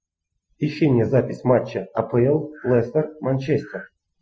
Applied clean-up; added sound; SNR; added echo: classical method Wiener filter.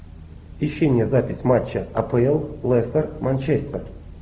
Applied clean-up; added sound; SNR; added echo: none; none; none; none.